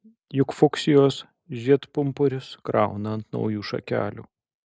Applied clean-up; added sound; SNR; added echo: none; none; none; none.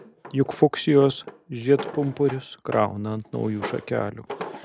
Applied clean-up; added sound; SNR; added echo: none; Drawer open or close; 12 dB; none.